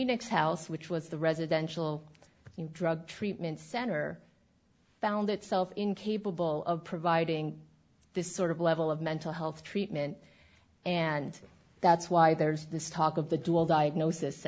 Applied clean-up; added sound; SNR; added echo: none; none; none; none.